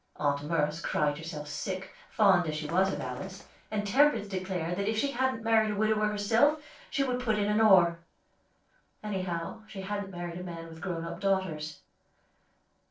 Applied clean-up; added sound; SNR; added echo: neural separator model SepFormer DNS4.